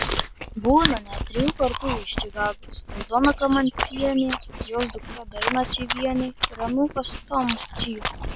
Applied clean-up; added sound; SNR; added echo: none; Chewing, mastication; 5 dB; none.